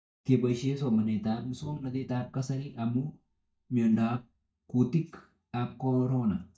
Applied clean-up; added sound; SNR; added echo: neural mask model DeepFilterNet 3.